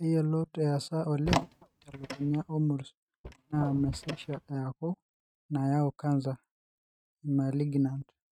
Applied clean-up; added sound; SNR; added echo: neural mask model RNNoise.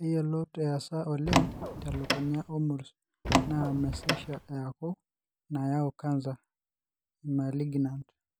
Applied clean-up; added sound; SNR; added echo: none; Door; -2 dB; none.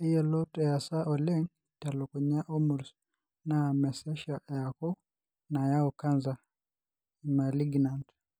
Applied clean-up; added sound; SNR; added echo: none; none; none; none.